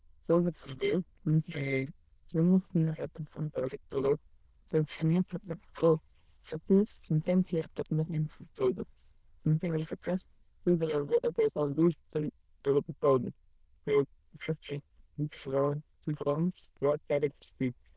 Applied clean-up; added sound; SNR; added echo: neural diffusion model UNIVERSE++.